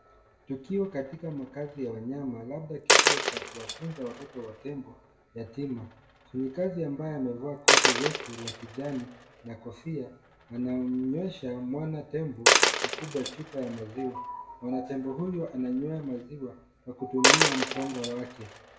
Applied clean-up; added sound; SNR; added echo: none; Coin (dropping); -4 dB; reverberation time 0.7 s.